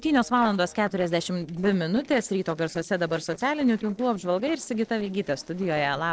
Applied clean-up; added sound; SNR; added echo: neural separator model SepFormer DNS4.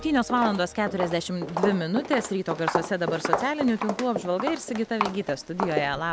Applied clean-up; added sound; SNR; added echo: none; Walk, footsteps; 5 dB; none.